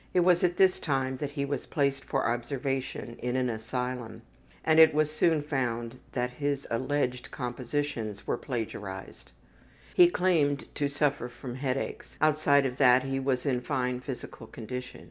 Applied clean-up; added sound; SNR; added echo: none; none; none; none.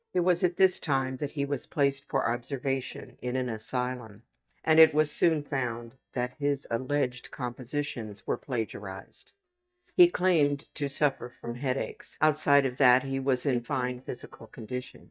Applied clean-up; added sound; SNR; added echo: neural mask model DeepFilterNet 3.